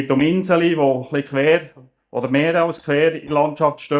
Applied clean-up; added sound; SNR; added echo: neural mask model DeepFilterNet 3.